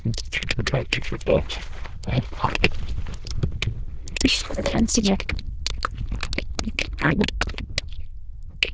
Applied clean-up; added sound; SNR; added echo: neural diffusion model UNIVERSE++.